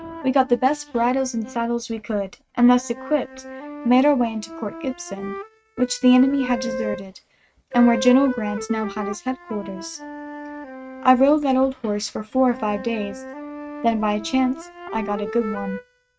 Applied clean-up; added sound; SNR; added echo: neural mask model RNNoise.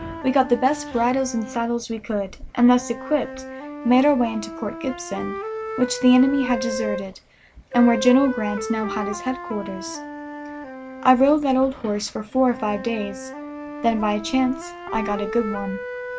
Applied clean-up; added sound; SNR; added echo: none; Wind instrument, woodwind instrument; 10 dB; none.